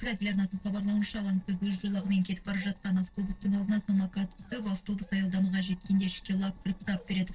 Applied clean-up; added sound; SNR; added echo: neural separator model SepFormer DNS4.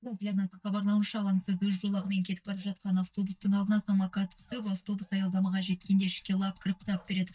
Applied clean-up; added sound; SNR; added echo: neural mask model DeepFilterNet 3.